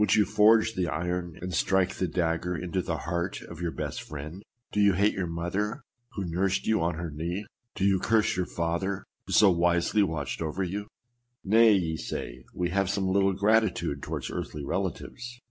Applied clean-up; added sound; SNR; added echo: none; none; none; none.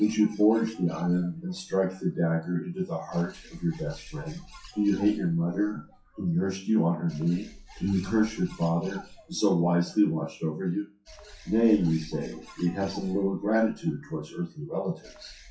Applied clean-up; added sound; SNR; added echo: classical method WPE with log-MMSE.